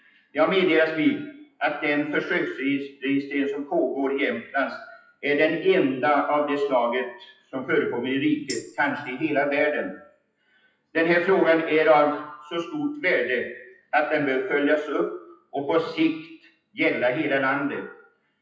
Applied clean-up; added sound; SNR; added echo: classical method WPE with log-MMSE.